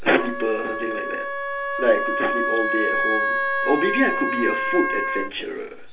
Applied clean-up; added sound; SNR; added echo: none; Wind instrument, woodwind instrument; 0 dB; reverberation time 0.3 s.